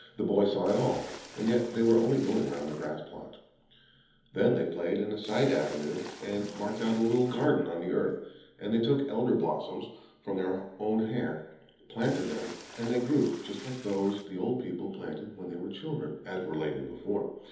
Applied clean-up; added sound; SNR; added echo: none; Splash, splatter; 17 dB; reverberation time 1.3 s.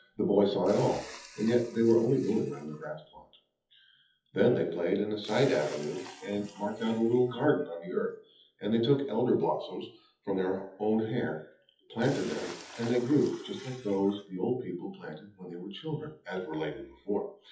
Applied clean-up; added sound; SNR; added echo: classical method WPE with log-MMSE.